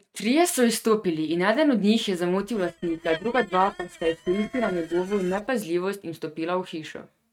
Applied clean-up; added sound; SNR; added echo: neural mask model RNNoise.